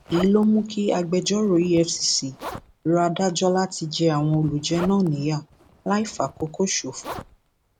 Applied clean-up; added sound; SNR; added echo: none; Zipper (clothing); 18 dB; none.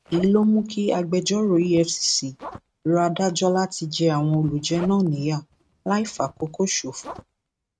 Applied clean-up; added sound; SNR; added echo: neural mask model RNNoise.